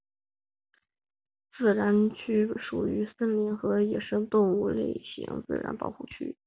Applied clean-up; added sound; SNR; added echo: none; none; none; none.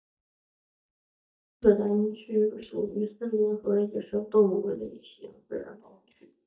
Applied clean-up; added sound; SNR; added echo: neural mask model DeepFilterNet 3.